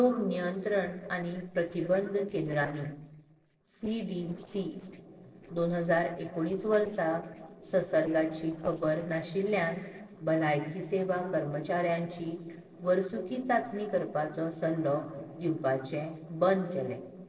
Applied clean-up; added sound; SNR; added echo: neural separator model SepFormer DNS4.